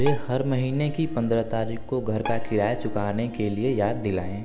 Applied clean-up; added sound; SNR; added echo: none; Bowed string instrument + Harp; 15 dB; none.